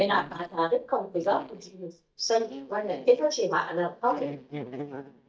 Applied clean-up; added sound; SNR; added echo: neural mask model DeepFilterNet 3.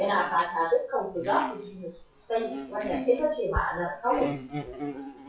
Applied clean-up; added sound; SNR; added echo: classical method WPE with log-MMSE.